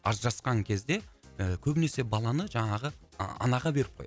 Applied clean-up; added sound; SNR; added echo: none; none; none; none.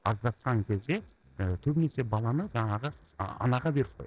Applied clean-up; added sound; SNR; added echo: neural separator model SepFormer DNS4.